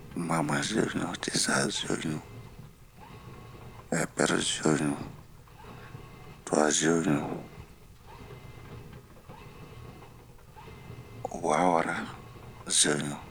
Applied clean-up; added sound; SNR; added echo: none; Engine; 16 dB; none.